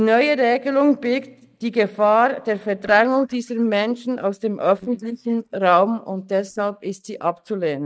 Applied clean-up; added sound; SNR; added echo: neural mask model DeepFilterNet 3.